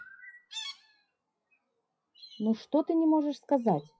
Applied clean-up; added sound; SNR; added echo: classical method WPE with log-MMSE.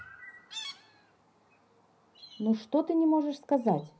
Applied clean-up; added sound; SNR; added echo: none; Chirp, tweet; 19 dB; reverberation time 0.5 s.